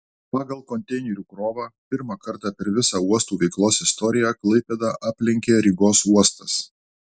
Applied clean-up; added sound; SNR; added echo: none; none; none; none.